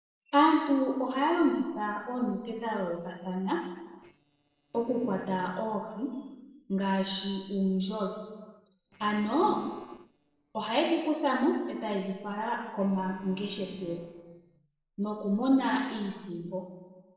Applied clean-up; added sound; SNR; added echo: neural separator model SepFormer DNS4.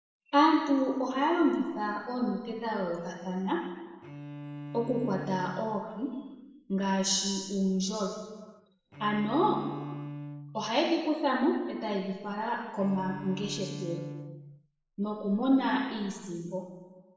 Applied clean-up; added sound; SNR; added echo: none; Bowed string instrument; 14 dB; reverberation time 1.2 s.